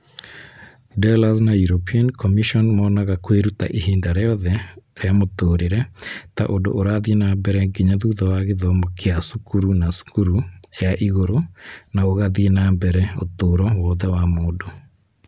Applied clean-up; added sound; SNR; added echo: none; none; none; none.